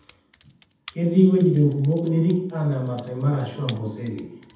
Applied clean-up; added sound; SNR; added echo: none; Computer keyboard; 18 dB; reverberation time 0.8 s.